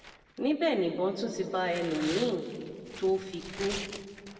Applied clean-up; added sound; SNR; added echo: none; Tearing; 13 dB; reverberation time 1.8 s.